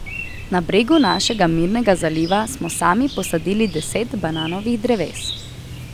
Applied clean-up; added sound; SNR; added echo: none; Chirp, tweet; 11 dB; none.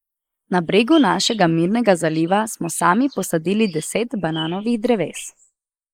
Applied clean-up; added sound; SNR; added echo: neural mask model Resemble Enhance denoiser.